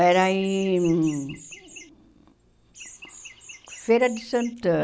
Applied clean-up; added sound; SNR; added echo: none; Chirp, tweet; 19 dB; none.